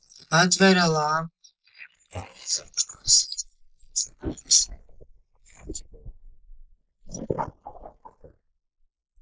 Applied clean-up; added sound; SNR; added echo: neural mask model Resemble Enhance denoiser.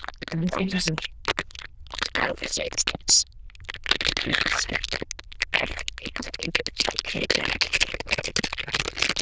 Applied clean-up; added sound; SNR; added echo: neural diffusion model UNIVERSE++.